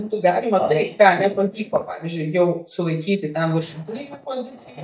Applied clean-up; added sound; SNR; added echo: neural mask model DeepFilterNet 3.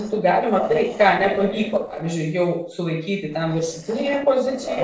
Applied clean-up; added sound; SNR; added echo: neural separator model SepFormer DNS4.